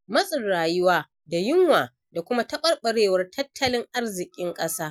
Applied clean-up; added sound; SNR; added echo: none; none; none; none.